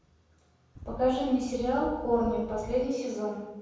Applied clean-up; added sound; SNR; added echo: none; Wind; 13 dB; reverberation time 1.1 s.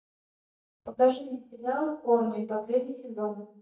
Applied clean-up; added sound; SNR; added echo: neural mask model DeepFilterNet 3.